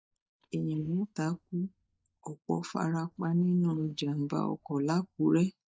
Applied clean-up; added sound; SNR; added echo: neural mask model DeepFilterNet 3.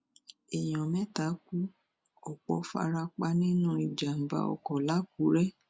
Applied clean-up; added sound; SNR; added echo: none; none; none; none.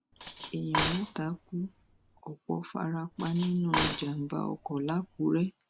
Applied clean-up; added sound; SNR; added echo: none; Cutlery, silverware; 2 dB; none.